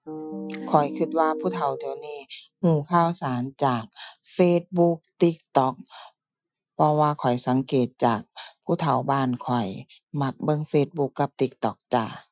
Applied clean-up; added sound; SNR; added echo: classical method Wiener filter.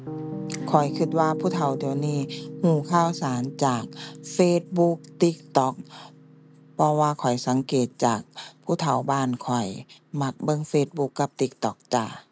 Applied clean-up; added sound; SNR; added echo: none; Piano; 13 dB; none.